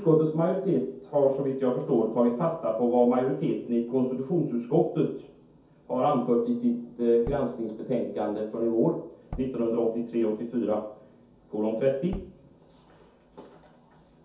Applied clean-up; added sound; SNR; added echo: none; Tap / Bass drum; 17 dB; reverberation time 0.6 s.